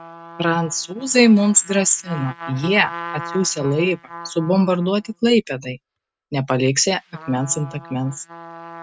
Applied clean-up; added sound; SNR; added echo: neural mask model RNNoise.